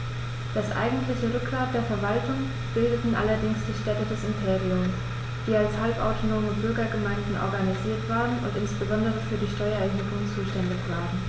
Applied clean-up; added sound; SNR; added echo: none; none; none; none.